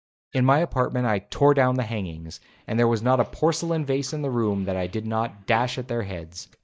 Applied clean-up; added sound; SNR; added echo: neural mask model DeepFilterNet 3.